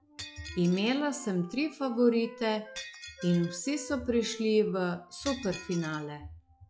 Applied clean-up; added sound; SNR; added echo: classical method log-MMSE.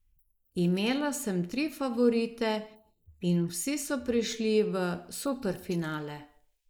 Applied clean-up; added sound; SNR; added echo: neural mask model Resemble Enhance denoiser.